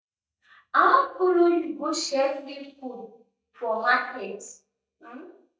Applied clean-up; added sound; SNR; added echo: neural mask model DeepFilterNet 3.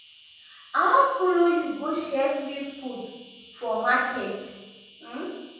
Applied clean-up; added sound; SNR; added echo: none; Insect; 14 dB; reverberation time 1.3 s.